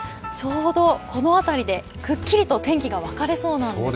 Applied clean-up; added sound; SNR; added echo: none; none; none; none.